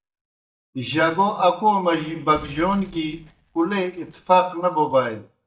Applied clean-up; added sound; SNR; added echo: neural mask model DeepFilterNet 3.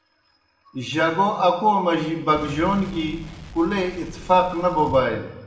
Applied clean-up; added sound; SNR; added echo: none; Explosion; 17 dB; reverberation time 0.9 s.